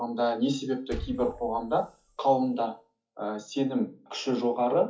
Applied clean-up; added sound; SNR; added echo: classical method WPE with log-MMSE.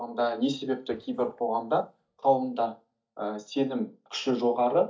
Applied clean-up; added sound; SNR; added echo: neural mask model DeepFilterNet 3.